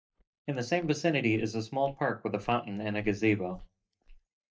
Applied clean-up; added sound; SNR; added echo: neural mask model DeepFilterNet 3.